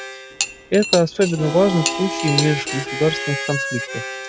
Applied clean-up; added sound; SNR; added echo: none; Cutlery, silverware / Dishes, pots, and pans + Harmonica; 5 dB; none.